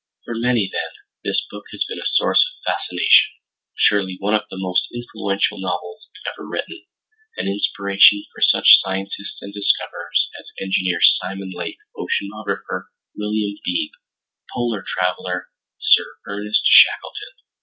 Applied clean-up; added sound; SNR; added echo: none; none; none; none.